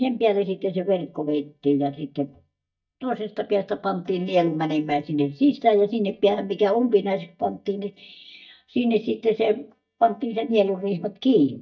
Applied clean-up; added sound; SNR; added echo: neural mask model DeepFilterNet 3.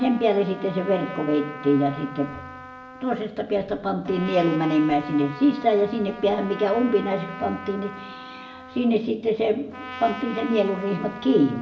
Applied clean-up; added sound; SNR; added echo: none; Trumpet; 15 dB; reverberation time 0.7 s.